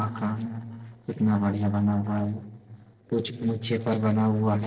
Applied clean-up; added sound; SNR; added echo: neural separator model SepFormer DNS4.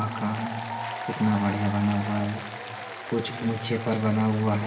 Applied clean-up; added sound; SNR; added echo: none; Applause; 9 dB; reverberation time 2.0 s.